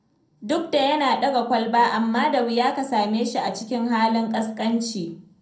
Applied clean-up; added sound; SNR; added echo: none; none; none; reverberation time 0.5 s.